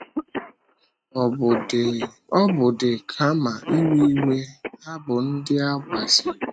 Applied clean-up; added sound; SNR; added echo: neural mask model RNNoise.